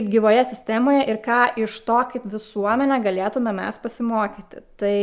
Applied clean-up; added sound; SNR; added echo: none; none; none; none.